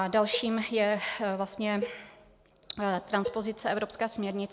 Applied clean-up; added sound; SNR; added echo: none; Cowbell; 12 dB; none.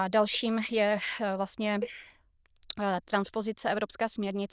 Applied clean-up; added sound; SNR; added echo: neural diffusion model UNIVERSE++.